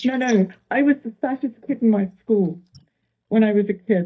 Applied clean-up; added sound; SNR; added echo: neural mask model DeepFilterNet 3.